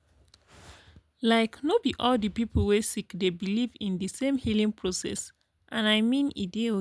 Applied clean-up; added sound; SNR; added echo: none; none; none; none.